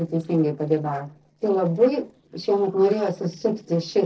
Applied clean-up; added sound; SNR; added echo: neural separator model SepFormer DNS4.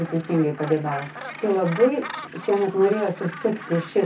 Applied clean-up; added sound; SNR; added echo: none; Gull, seagull; 14 dB; reverberation time 0.3 s.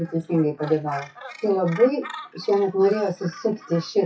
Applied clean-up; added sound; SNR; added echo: classical method WPE with log-MMSE.